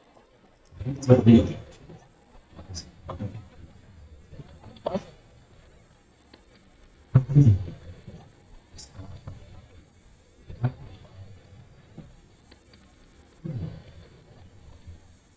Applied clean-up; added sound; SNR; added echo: neural mask model DeepFilterNet 3.